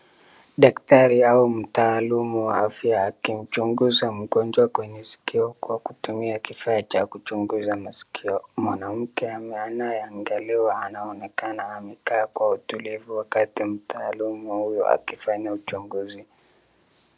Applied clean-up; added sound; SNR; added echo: none; none; none; none.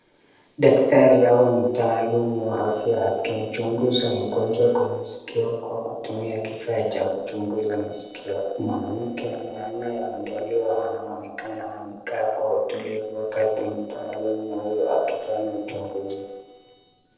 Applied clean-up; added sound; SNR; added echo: neural separator model SepFormer DNS4.